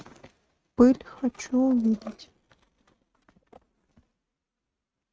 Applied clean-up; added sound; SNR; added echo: neural mask model RNNoise.